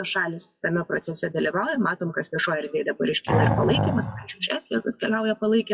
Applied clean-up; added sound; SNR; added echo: classical method WPE with log-MMSE.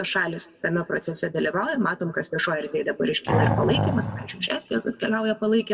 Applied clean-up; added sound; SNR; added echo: none; Animal; -1 dB; reverberation time 1.3 s.